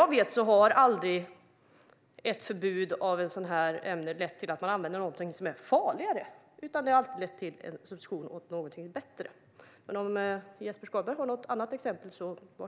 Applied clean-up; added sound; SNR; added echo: none; none; none; none.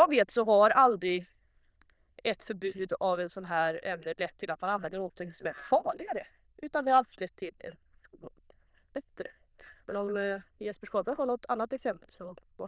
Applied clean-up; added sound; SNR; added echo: neural diffusion model UNIVERSE++.